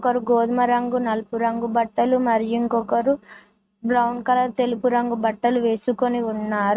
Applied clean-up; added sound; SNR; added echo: neural mask model RNNoise.